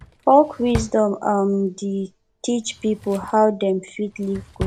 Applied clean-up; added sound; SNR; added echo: none; Drawer open or close; 14 dB; none.